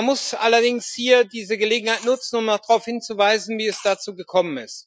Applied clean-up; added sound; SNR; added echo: classical method Wiener filter.